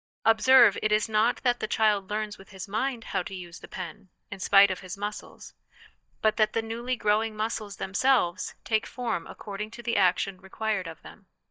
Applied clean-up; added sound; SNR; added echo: neural mask model DeepFilterNet 3.